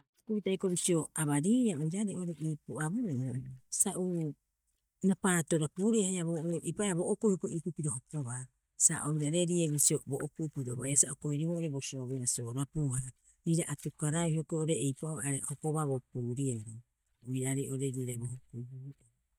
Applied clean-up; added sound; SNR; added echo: neural mask model DeepFilterNet 3.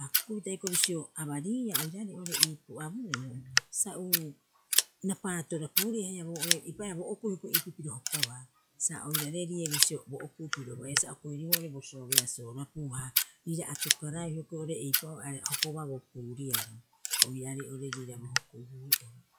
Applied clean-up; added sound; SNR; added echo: classical method log-MMSE.